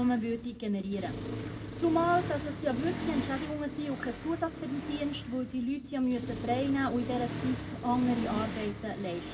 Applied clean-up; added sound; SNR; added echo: none; Accelerating, revving, vroom; 6 dB; reverberation time 0.2 s.